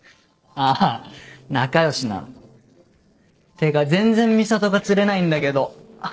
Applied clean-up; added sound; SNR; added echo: neural separator model SepFormer DNS4.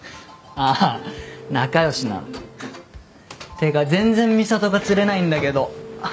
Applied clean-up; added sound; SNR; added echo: none; Chink, clink; 19 dB; none.